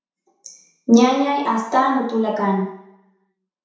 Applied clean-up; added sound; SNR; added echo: none; none; none; reverberation time 0.7 s.